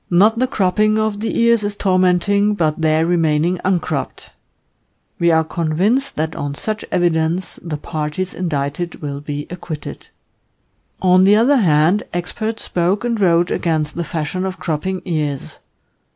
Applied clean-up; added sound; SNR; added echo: neural mask model Resemble Enhance denoiser.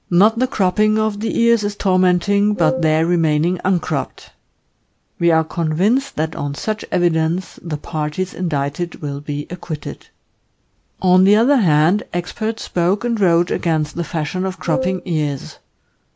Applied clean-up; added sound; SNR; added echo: none; Wind instrument, woodwind instrument; 7 dB; none.